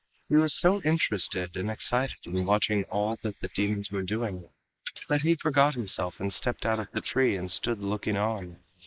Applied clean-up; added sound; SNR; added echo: neural mask model Resemble Enhance denoiser.